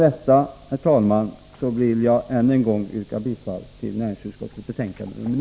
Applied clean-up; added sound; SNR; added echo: none; none; none; none.